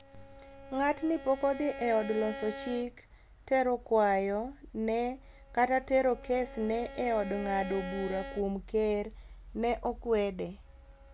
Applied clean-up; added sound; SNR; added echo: none; Bowed string instrument; 15 dB; none.